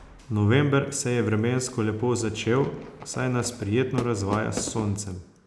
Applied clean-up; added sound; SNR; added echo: none; Fireworks; 13 dB; none.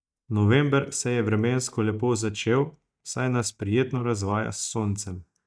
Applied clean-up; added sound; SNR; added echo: neural mask model DeepFilterNet 3.